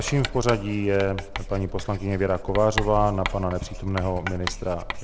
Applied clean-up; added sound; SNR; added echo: none; Writing; 7 dB; none.